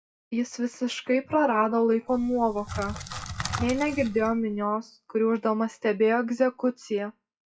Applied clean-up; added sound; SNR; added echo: classical method WPE with log-MMSE.